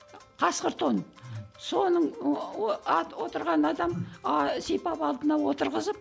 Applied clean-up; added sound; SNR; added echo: none; none; none; none.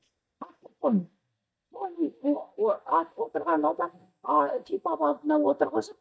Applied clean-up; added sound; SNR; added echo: neural mask model DeepFilterNet 3.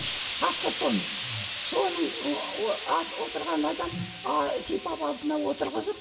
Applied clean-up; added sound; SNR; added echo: none; Explosion; 2 dB; reverberation time 1.6 s.